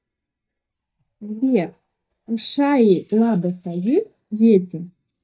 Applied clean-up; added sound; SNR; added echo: neural mask model DeepFilterNet 3.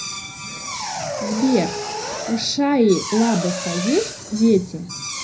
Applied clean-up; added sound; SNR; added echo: none; Drill; 8 dB; reverberation time 0.4 s.